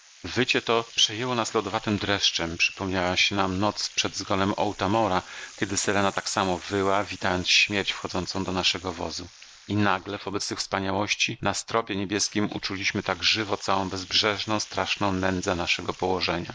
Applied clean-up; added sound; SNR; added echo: neural mask model Resemble Enhance denoiser.